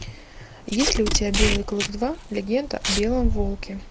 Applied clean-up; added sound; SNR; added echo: none; Packing tape, duct tape + Wind; 1 dB; none.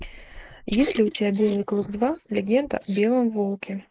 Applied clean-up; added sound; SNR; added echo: neural mask model Resemble Enhance denoiser.